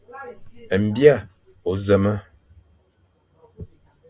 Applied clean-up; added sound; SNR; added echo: none; none; none; none.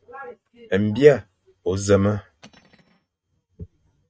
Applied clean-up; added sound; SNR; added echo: neural mask model RNNoise.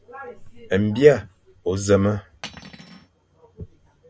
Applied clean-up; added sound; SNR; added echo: none; Cutlery, silverware; 17 dB; none.